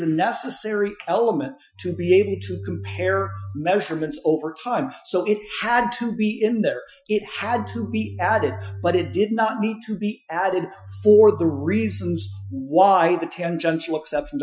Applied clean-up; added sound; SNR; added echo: classical method Wiener filter.